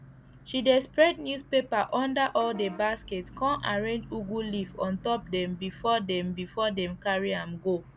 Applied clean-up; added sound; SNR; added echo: none; Bus / Vehicle horn, car horn, honking; 19 dB; none.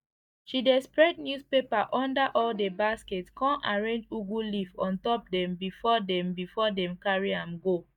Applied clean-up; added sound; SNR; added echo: neural mask model DeepFilterNet 3.